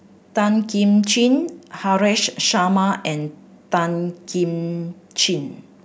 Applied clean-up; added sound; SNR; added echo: none; none; none; none.